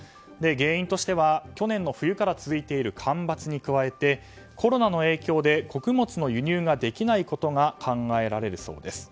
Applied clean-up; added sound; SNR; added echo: none; none; none; none.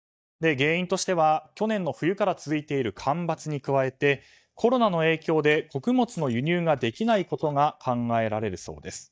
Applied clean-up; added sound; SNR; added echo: neural mask model DeepFilterNet 3.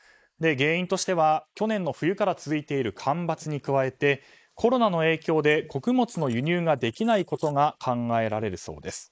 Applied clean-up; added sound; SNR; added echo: neural mask model Resemble Enhance denoiser.